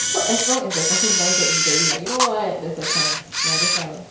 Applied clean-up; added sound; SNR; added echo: none; Camera; -5 dB; reverberation time 0.6 s.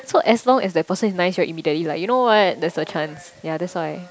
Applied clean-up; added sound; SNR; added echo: none; none; none; none.